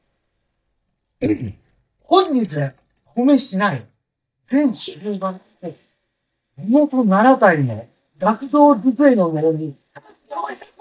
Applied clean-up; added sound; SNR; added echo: neural mask model DeepFilterNet 3.